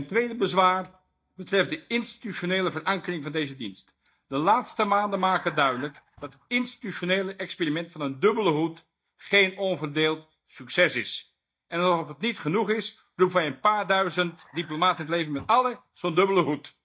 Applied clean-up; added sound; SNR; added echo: neural mask model DeepFilterNet 3.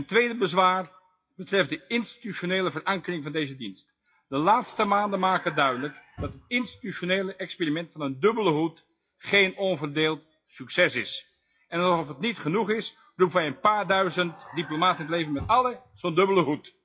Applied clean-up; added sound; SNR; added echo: classical method WPE with log-MMSE.